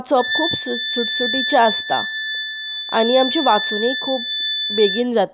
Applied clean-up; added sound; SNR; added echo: none; Wind instrument, woodwind instrument; 3 dB; none.